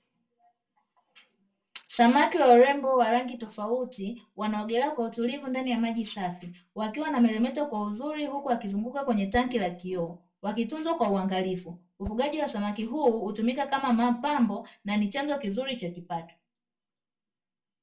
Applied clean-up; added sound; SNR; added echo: none; Whoosh, swoosh, swish; 13 dB; reverberation time 0.2 s.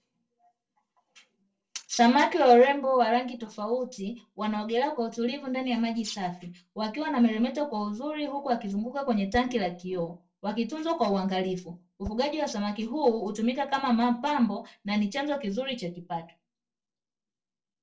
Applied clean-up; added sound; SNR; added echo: neural separator model SepFormer DNS4.